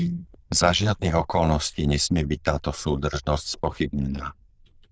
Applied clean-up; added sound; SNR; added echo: neural diffusion model UNIVERSE++.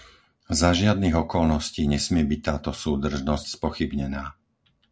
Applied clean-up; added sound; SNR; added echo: none; none; none; none.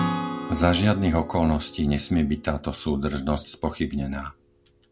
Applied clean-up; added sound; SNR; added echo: none; Acoustic guitar / Strum; 10 dB; none.